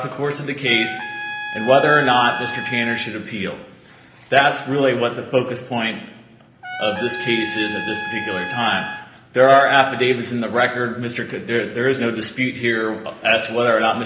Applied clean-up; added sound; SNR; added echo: none; Trumpet; 9 dB; reverberation time 1.1 s.